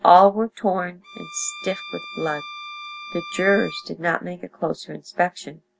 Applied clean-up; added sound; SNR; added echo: none; Bowed string instrument; 15 dB; none.